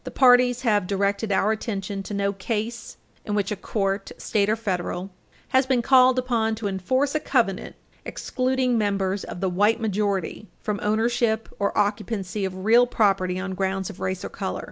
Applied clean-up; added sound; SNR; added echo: none; none; none; none.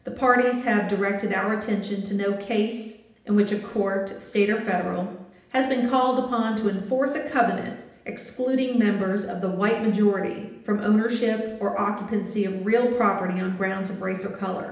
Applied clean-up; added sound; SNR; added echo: none; none; none; reverberation time 0.8 s.